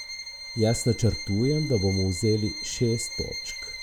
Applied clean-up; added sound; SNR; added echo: none; Bowed string instrument; 10 dB; none.